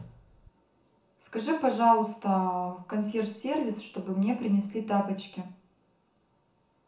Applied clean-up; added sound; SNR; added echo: none; none; none; reverberation time 0.5 s.